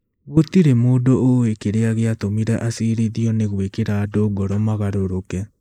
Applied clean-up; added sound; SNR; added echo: neural mask model Resemble Enhance denoiser.